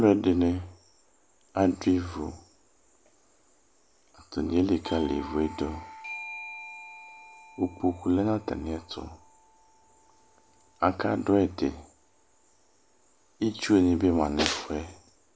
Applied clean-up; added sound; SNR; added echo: none; Doorbell; 20 dB; none.